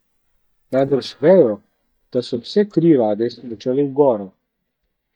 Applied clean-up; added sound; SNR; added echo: neural mask model DeepFilterNet 3.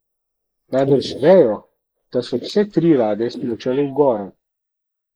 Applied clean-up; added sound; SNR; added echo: neural mask model Resemble Enhance denoiser.